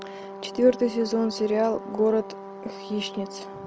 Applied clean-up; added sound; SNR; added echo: none; Brass instrument; 13 dB; none.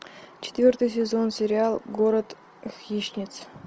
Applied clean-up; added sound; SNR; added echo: none; none; none; none.